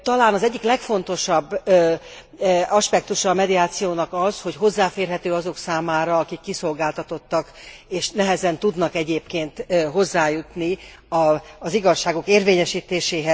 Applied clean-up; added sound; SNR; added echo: none; none; none; none.